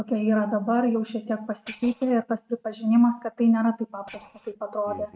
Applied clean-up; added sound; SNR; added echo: neural mask model RNNoise.